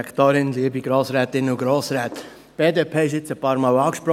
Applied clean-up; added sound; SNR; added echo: none; none; none; none.